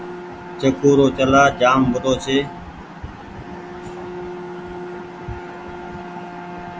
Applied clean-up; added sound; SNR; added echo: none; Bowed string instrument; 14 dB; none.